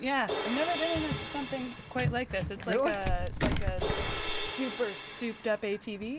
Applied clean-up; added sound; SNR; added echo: none; Crash cymbal + Crumpling, crinkling; 3 dB; none.